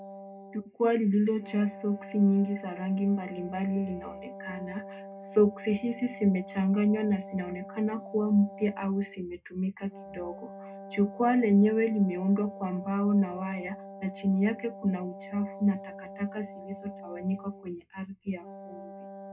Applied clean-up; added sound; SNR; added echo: none; Wind instrument, woodwind instrument; 15 dB; reverberation time 0.2 s.